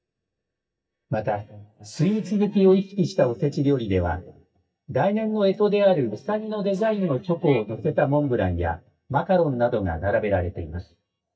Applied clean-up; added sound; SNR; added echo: neural mask model DeepFilterNet 3.